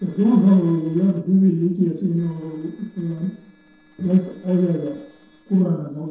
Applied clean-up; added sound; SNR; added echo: neural separator model SepFormer DNS4.